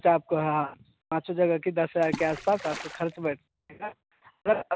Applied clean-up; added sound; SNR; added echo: none; Water / Splash, splatter; 12 dB; none.